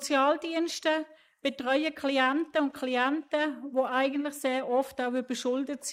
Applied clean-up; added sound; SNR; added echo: neural mask model Resemble Enhance denoiser.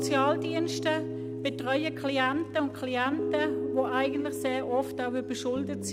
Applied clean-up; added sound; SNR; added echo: none; Piano; 4 dB; none.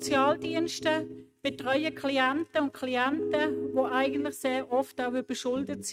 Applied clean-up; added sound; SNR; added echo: neural mask model RNNoise.